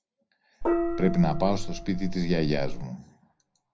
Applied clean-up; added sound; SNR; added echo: none; Gong; 0 dB; reverberation time 0.5 s.